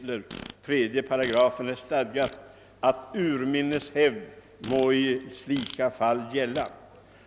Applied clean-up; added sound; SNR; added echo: none; Fart; 18 dB; none.